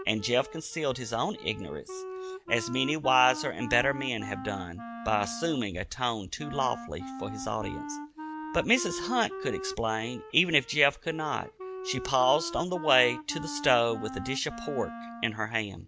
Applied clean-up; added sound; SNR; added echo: none; Wind instrument, woodwind instrument; 11 dB; none.